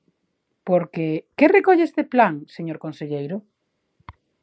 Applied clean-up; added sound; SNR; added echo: none; none; none; none.